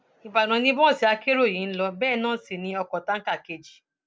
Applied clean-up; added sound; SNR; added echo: none; none; none; none.